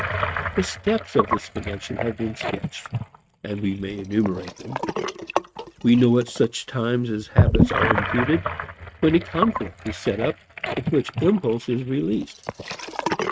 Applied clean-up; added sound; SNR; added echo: neural mask model RNNoise.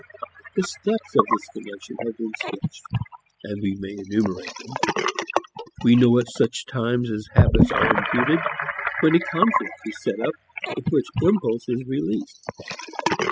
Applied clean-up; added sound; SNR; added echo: classical method spectral subtraction.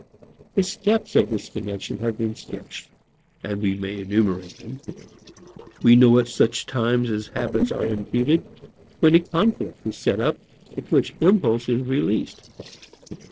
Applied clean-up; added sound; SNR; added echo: neural separator model SepFormer DNS4.